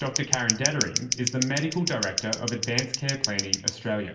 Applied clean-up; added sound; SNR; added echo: none; Scissors; 1 dB; reverberation time 0.9 s.